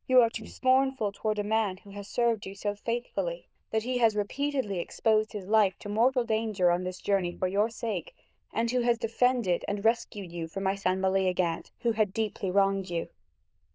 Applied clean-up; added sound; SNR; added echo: neural diffusion model UNIVERSE++.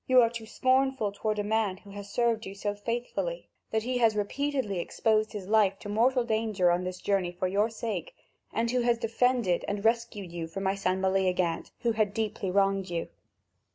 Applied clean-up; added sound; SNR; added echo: none; none; none; none.